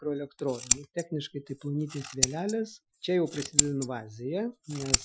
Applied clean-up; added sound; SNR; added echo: classical method Wiener filter.